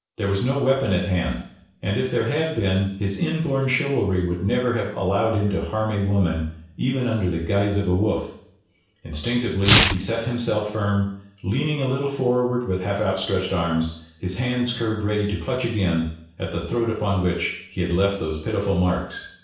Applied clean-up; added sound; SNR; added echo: none; Tearing; 3 dB; reverberation time 0.7 s.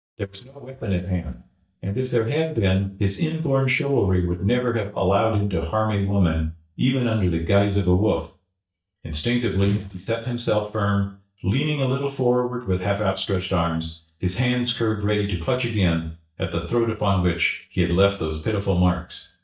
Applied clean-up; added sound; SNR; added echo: neural mask model DeepFilterNet 3.